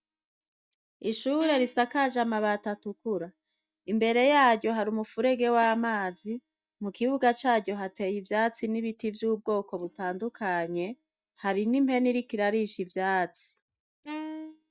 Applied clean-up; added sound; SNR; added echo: neural mask model DeepFilterNet 3.